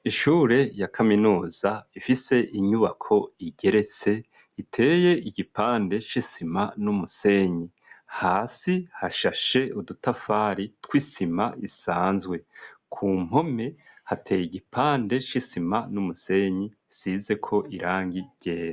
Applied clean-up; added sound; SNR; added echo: none; none; none; none.